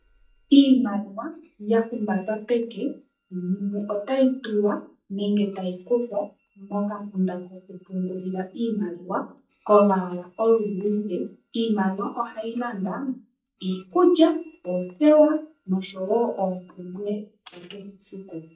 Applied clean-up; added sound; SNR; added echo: neural mask model DeepFilterNet 3.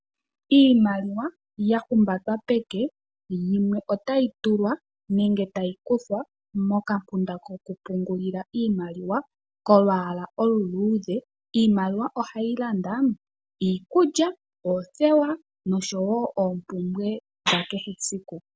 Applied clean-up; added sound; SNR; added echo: none; none; none; none.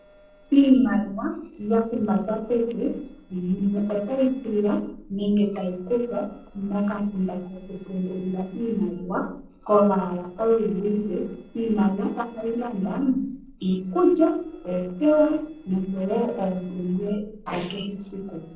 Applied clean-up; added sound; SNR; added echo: neural separator model SepFormer DNS4.